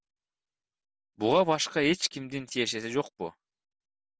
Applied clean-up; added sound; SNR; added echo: none; none; none; none.